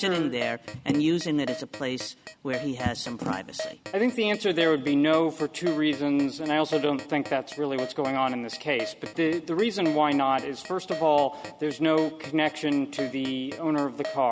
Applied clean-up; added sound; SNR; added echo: none; Keyboard (musical); 13 dB; none.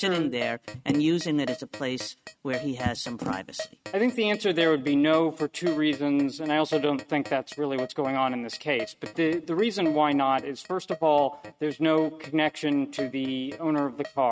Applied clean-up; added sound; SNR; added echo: neural mask model RNNoise.